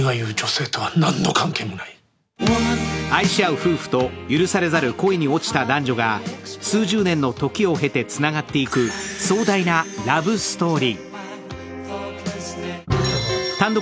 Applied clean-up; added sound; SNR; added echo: none; none; none; none.